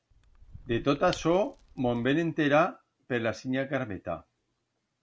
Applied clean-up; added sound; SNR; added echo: none; Shatter / Crushing; 18 dB; none.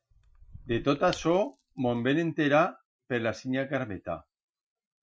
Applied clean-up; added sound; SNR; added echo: classical method Wiener filter.